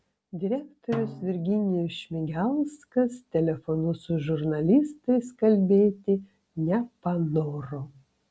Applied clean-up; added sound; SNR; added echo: none; Snare drum; 17 dB; none.